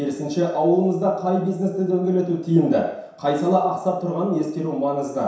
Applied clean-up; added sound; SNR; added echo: none; none; none; reverberation time 0.7 s.